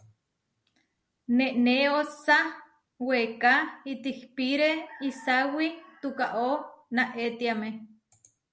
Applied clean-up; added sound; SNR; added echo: none; none; none; none.